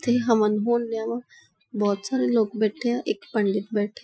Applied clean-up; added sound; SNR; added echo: classical method Wiener filter.